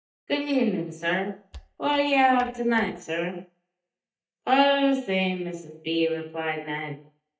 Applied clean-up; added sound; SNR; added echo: neural mask model DeepFilterNet 3.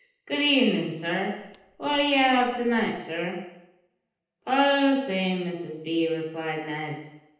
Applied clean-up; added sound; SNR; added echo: neural separator model SepFormer DNS4.